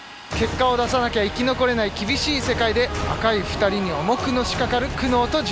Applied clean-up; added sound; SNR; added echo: none; Domestic sounds, home sounds; 18 dB; none.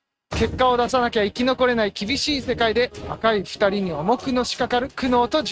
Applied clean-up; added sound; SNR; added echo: neural mask model RNNoise.